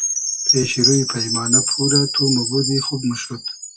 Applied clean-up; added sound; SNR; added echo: classical method WPE with log-MMSE.